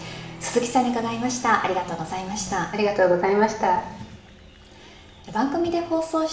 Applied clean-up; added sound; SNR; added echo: none; Applause; 19 dB; reverberation time 0.7 s.